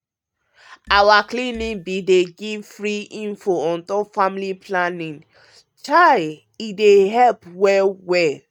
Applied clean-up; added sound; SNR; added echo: neural mask model RNNoise.